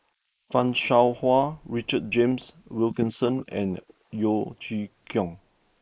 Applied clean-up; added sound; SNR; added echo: neural mask model Resemble Enhance denoiser.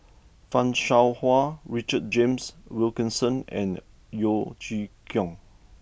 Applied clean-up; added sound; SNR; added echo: none; none; none; none.